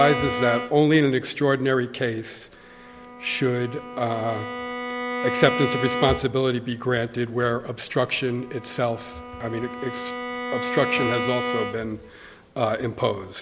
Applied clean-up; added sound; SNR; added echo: none; Bowed string instrument; 7 dB; none.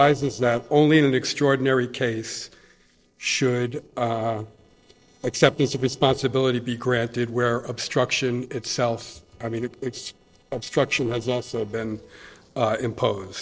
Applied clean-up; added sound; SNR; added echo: neural separator model SepFormer DNS4.